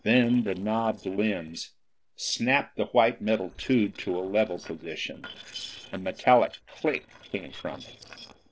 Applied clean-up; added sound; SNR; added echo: neural separator model SepFormer DNS4.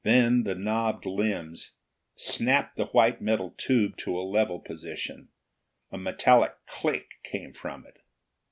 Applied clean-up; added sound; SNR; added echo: none; none; none; none.